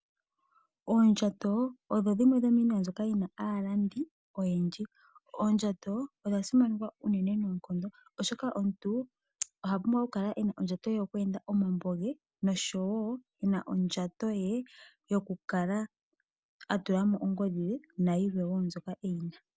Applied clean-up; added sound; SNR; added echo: none; none; none; none.